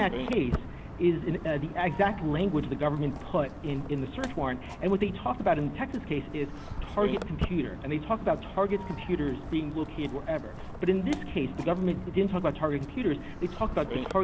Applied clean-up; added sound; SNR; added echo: none; Walk, footsteps; 9 dB; none.